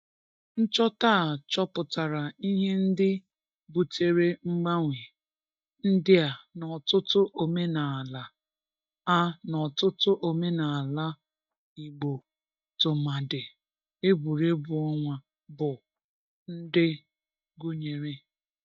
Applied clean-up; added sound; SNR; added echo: neural mask model DeepFilterNet 3.